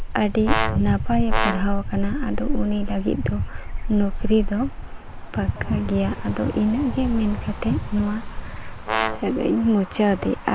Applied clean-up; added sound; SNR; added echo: none; Brass instrument + Motor vehicle (road); 3 dB; none.